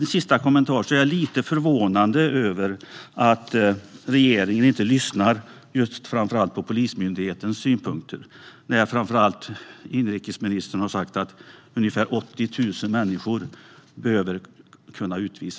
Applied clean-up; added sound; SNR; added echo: none; none; none; none.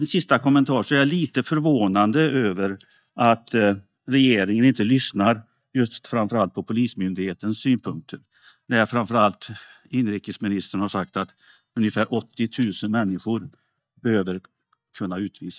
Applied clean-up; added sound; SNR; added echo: neural mask model DeepFilterNet 3.